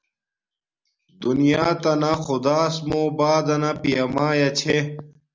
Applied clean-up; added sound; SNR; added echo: none; none; none; none.